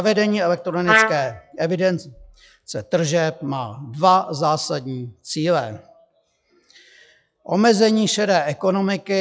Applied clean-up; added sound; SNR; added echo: classical method log-MMSE.